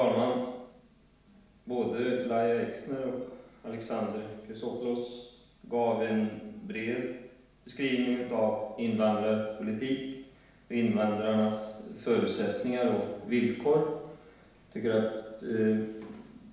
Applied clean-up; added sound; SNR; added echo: none; none; none; reverberation time 1.0 s.